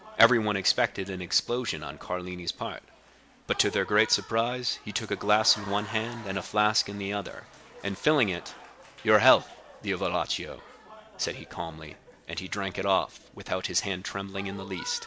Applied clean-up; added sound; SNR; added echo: none; Applause / Crowd; 19 dB; none.